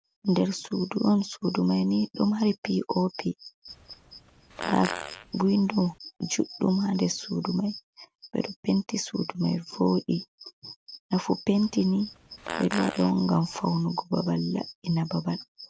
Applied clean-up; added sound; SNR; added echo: none; Fart; 12 dB; none.